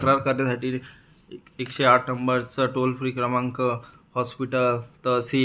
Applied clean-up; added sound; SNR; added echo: none; none; none; none.